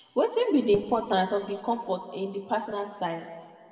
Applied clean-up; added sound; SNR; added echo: none; none; none; reverberation time 1.8 s.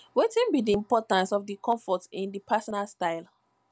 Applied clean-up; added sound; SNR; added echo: none; none; none; none.